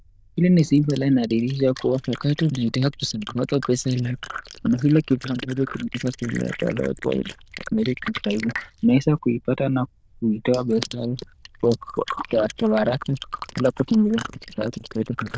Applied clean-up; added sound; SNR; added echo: neural diffusion model UNIVERSE++.